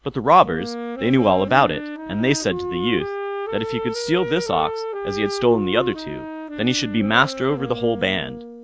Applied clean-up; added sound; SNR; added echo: none; Wind instrument, woodwind instrument; 8 dB; none.